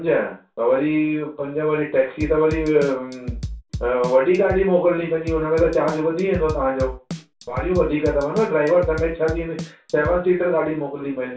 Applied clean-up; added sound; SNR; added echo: none; Drum / Drum kit; 10 dB; reverberation time 0.2 s.